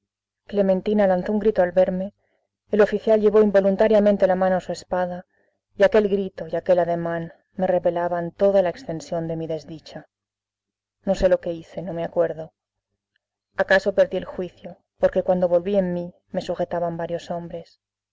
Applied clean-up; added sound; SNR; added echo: none; none; none; none.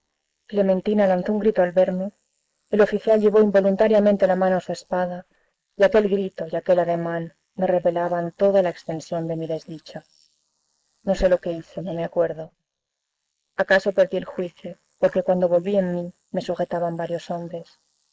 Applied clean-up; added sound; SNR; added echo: neural mask model Resemble Enhance denoiser.